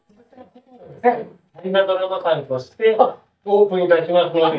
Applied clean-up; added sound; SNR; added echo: neural mask model DeepFilterNet 3.